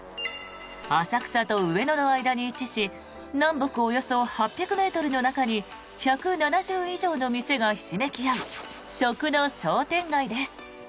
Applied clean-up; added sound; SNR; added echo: none; none; none; none.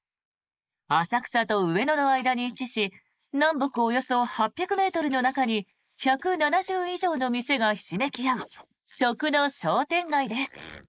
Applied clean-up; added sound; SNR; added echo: neural mask model Resemble Enhance denoiser.